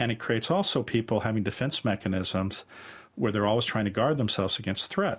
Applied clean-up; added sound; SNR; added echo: none; none; none; none.